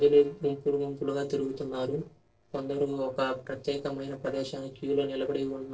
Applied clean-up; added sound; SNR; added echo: neural separator model SepFormer DNS4.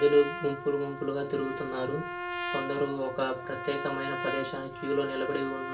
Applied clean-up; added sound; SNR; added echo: none; Trumpet; 7 dB; reverberation time 0.2 s.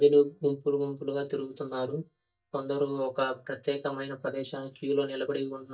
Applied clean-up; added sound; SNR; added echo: neural mask model DeepFilterNet 3.